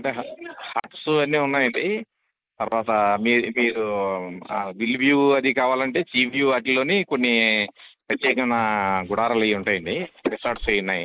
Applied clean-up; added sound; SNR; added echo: neural mask model Resemble Enhance denoiser.